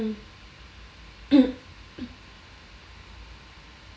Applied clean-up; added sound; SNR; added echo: none; none; none; none.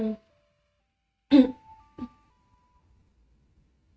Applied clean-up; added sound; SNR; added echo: neural mask model RNNoise.